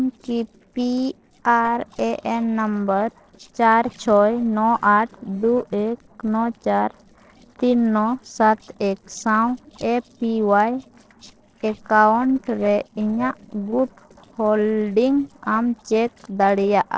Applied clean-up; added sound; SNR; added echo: neural separator model SepFormer DNS4.